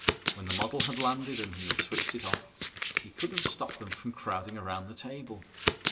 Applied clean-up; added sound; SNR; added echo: none; Domestic sounds, home sounds; -5 dB; reverberation time 0.8 s.